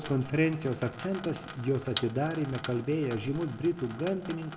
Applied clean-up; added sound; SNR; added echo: none; Sink (filling or washing) / Water tap, faucet; 12 dB; reverberation time 1.2 s.